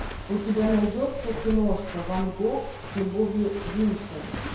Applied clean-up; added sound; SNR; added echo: none; Walk, footsteps; 8 dB; reverberation time 0.7 s.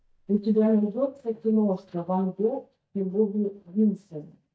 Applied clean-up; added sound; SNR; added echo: neural mask model DeepFilterNet 3.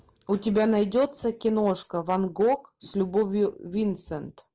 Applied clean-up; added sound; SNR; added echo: none; none; none; none.